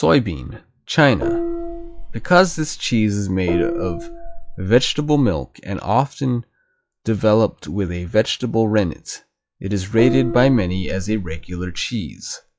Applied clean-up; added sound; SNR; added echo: classical method log-MMSE.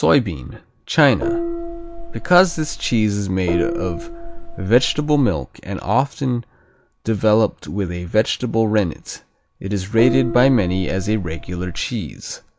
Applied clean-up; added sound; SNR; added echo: none; Gong; 5 dB; none.